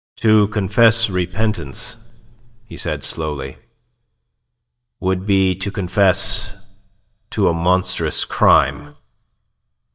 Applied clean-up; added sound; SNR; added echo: neural mask model DeepFilterNet 3.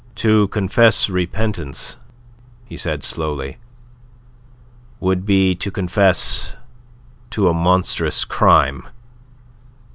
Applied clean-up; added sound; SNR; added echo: none; none; none; none.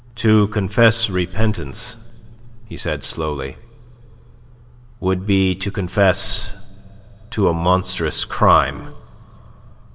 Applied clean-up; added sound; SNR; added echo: none; Brass instrument; 18 dB; reverberation time 1.9 s.